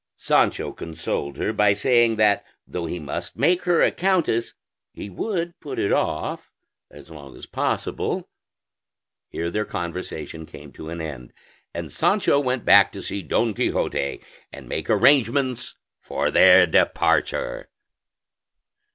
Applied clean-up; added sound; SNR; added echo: none; none; none; none.